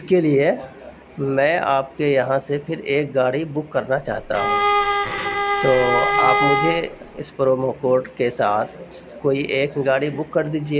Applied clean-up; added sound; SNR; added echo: none; Bowed string instrument; 0 dB; none.